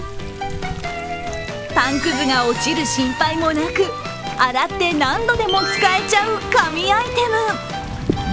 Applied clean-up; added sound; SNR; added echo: none; Thunder; 13 dB; none.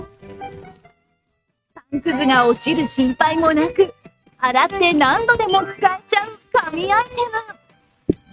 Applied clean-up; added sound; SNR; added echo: neural mask model RNNoise.